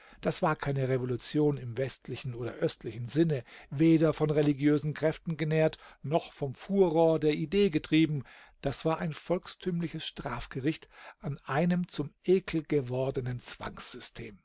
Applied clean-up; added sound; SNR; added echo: none; none; none; none.